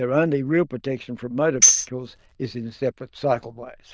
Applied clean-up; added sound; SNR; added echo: neural diffusion model UNIVERSE++.